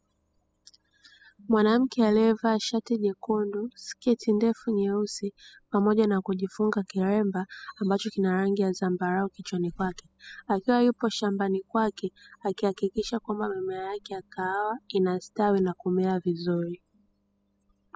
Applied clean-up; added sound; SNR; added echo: classical method spectral subtraction.